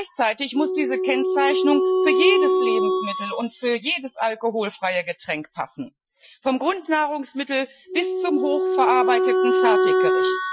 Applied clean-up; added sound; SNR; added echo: classical method Wiener filter.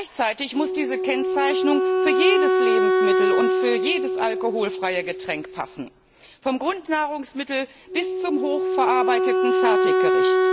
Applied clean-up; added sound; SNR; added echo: none; Wind instrument, woodwind instrument; -4 dB; none.